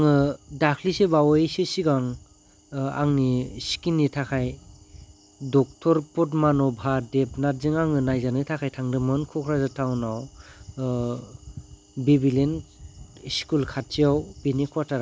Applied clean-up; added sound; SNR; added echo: none; none; none; none.